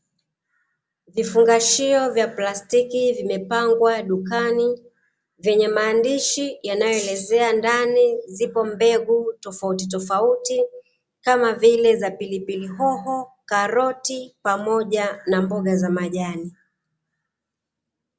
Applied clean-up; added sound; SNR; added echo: none; none; none; none.